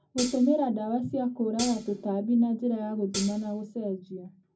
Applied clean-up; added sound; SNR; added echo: none; Hi-hat; 9 dB; reverberation time 0.4 s.